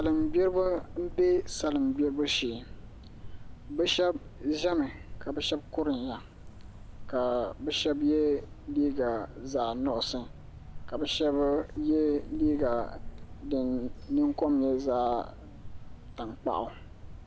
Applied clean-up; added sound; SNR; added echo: none; Cricket; 12 dB; none.